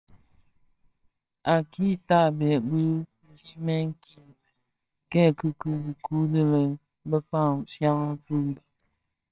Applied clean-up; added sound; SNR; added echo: neural separator model SepFormer WHAMR!.